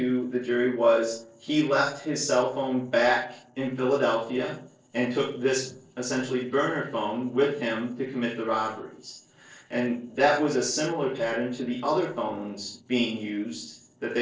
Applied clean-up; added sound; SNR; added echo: neural separator model SepFormer DNS4.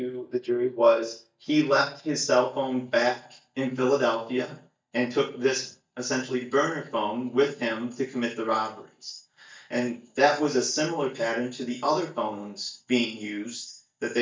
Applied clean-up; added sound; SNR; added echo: neural mask model DeepFilterNet 3.